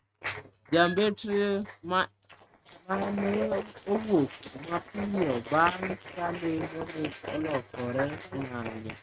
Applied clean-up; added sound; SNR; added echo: neural mask model RNNoise.